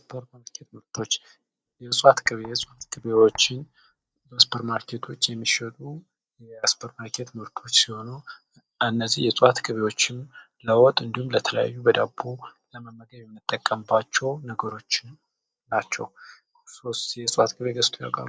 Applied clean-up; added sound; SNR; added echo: neural mask model DeepFilterNet 3.